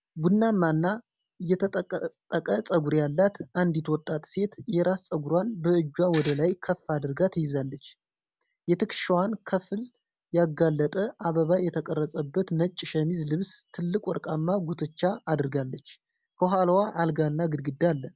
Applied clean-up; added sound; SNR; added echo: none; Tools; 10 dB; none.